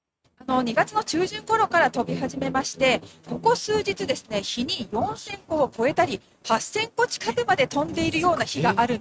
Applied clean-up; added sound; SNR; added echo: neural mask model RNNoise.